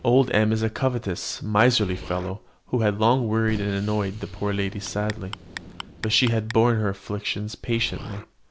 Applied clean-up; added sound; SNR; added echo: none; Clock + Explosion; 16 dB; none.